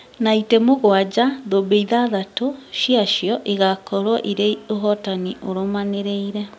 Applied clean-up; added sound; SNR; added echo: none; none; none; none.